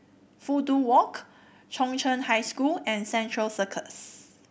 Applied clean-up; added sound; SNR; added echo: none; none; none; none.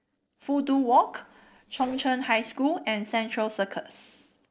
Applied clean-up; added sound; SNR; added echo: neural separator model SepFormer DNS4.